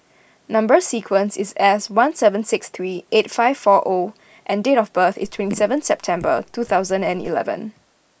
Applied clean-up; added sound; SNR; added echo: neural mask model Resemble Enhance denoiser.